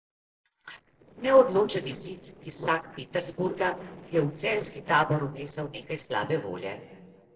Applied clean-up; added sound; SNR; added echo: neural separator model SepFormer DNS4.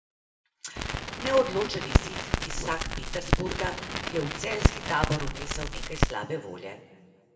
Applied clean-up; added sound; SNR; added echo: none; Crackle; -4 dB; reverberation time 1.4 s.